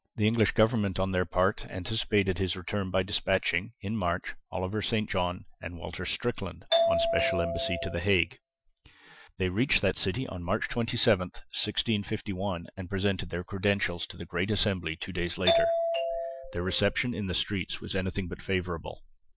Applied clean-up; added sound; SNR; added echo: classical method Wiener filter.